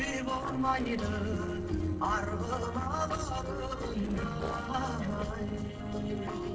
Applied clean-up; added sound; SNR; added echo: neural separator model SepFormer DNS4.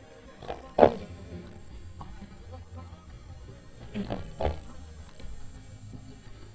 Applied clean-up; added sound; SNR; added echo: neural mask model DeepFilterNet 3.